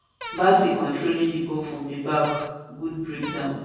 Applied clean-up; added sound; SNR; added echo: none; Cupboard open or close / Door; 12 dB; reverberation time 1.3 s.